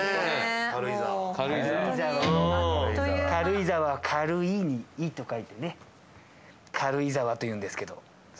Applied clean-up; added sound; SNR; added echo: none; Guitar; 9 dB; none.